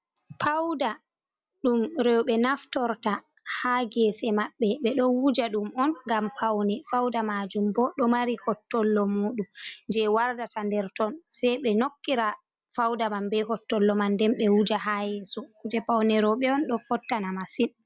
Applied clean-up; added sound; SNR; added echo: none; none; none; none.